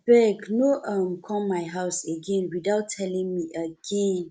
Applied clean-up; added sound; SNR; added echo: none; none; none; none.